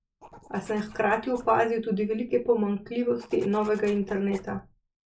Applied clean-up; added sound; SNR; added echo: neural mask model Resemble Enhance denoiser.